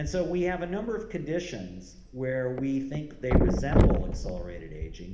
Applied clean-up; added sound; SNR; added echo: none; Thump, thud; -3 dB; reverberation time 1.0 s.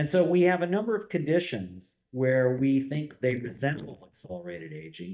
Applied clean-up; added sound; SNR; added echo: neural mask model DeepFilterNet 3.